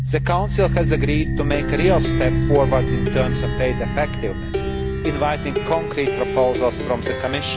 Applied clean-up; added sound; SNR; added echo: none; Plucked string instrument; -1 dB; none.